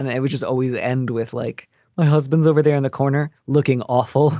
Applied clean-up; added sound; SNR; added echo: none; none; none; none.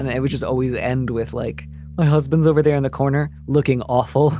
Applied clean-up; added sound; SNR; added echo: none; Bass guitar; 16 dB; none.